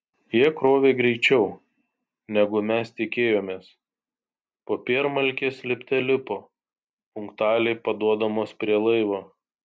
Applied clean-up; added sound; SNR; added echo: none; none; none; none.